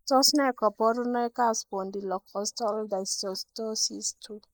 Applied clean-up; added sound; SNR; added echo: neural mask model Resemble Enhance denoiser.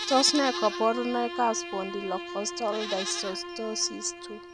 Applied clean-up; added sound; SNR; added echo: none; Bowed string instrument + Livestock, farm animals, working animals; 7 dB; none.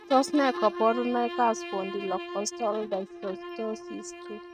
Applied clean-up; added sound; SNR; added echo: neural mask model RNNoise.